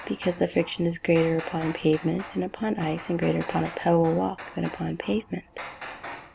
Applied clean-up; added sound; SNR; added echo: none; Hammer; 15 dB; none.